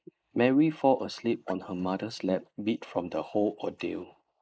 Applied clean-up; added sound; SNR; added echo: neural mask model Resemble Enhance denoiser.